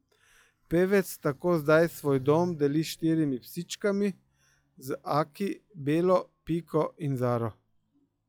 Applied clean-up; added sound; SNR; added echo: classical method log-MMSE.